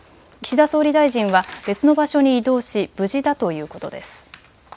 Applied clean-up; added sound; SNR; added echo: none; none; none; none.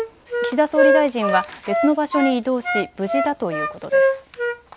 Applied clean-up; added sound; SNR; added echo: none; Wind instrument, woodwind instrument; 0 dB; none.